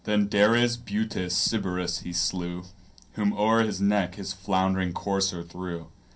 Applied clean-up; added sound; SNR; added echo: none; none; none; reverberation time 0.3 s.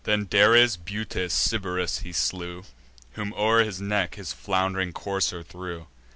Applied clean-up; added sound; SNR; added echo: none; none; none; none.